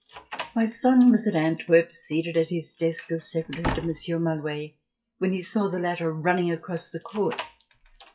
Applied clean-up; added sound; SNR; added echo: classical method WPE with log-MMSE.